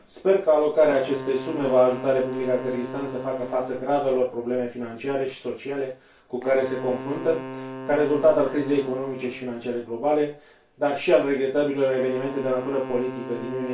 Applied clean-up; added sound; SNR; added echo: none; Wind instrument, woodwind instrument; 13 dB; reverberation time 0.2 s.